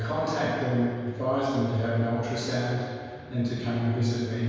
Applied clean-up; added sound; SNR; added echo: none; none; none; reverberation time 1.9 s.